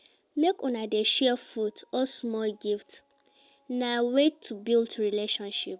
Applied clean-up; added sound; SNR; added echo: none; none; none; none.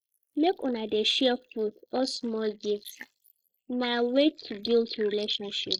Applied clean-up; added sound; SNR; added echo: neural mask model Resemble Enhance denoiser.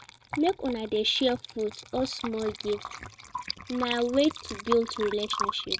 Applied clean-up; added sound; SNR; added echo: neural mask model RNNoise.